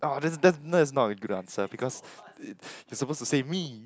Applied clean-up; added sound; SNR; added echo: none; none; none; none.